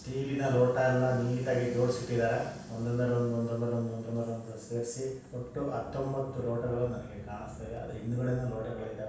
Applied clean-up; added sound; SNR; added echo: none; Sliding door; 18 dB; reverberation time 0.7 s.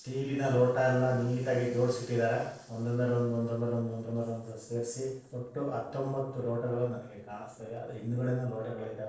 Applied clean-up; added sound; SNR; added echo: neural separator model SepFormer DNS4.